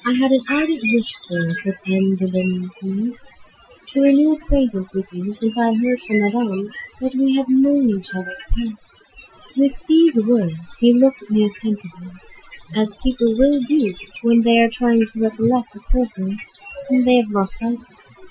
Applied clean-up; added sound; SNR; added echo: classical method Wiener filter.